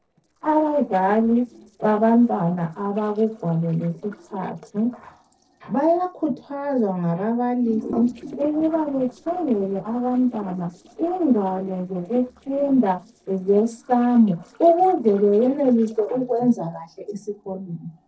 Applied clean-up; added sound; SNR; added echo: neural separator model SepFormer DNS4.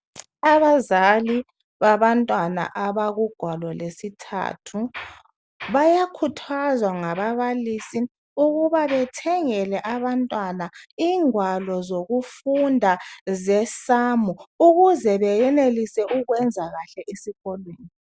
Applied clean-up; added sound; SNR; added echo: none; none; none; none.